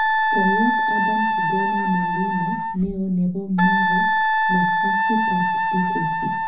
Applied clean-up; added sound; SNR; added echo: none; Wind instrument, woodwind instrument; -4 dB; reverberation time 0.4 s.